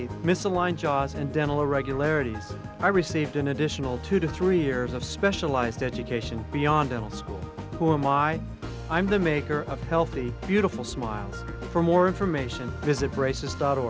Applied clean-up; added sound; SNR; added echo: none; none; none; none.